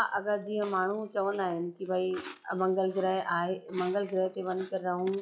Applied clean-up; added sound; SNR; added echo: classical method log-MMSE.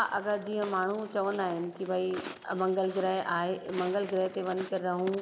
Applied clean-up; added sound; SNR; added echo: none; Walk, footsteps; 16 dB; none.